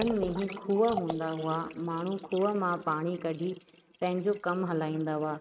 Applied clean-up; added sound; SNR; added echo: neural mask model RNNoise.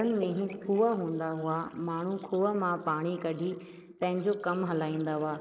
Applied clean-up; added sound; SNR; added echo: neural mask model Resemble Enhance denoiser.